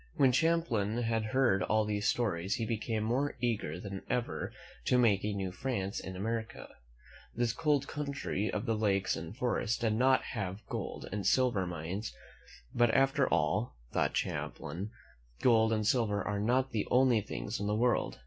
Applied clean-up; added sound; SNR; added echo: none; none; none; none.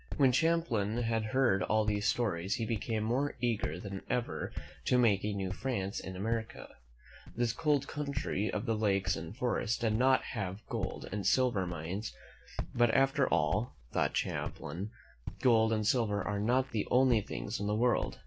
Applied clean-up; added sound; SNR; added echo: none; Walk, footsteps; 12 dB; none.